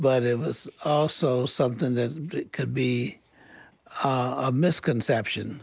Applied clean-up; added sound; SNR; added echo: none; none; none; none.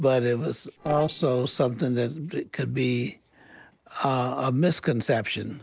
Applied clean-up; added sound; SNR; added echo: neural separator model SepFormer DNS4.